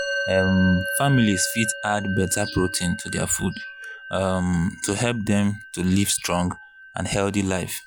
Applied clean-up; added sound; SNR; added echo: none; Musical instrument; 10 dB; none.